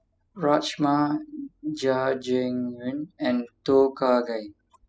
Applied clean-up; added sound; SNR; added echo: classical method spectral subtraction.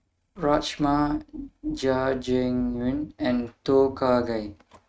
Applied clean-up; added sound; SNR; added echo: neural mask model RNNoise.